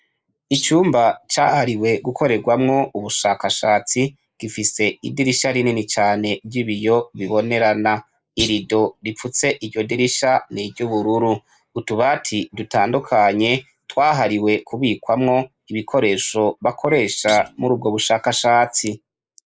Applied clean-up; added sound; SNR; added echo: neural mask model Resemble Enhance denoiser.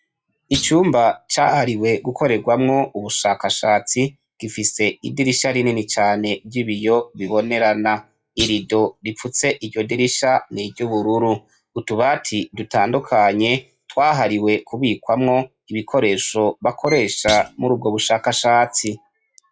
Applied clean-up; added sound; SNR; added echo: classical method log-MMSE.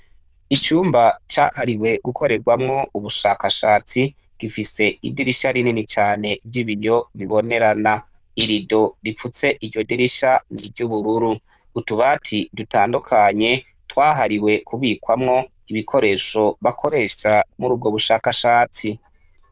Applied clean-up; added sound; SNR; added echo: neural diffusion model UNIVERSE++.